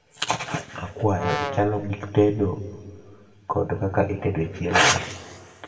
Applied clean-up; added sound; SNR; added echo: none; Brass instrument; 6 dB; reverberation time 1.3 s.